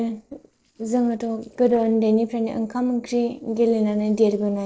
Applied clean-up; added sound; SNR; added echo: neural separator model SepFormer DNS4.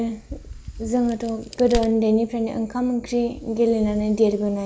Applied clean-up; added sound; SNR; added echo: none; Crack; 15 dB; none.